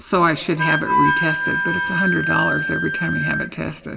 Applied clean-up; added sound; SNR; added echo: none; Wind instrument, woodwind instrument; 0 dB; reverberation time 0.5 s.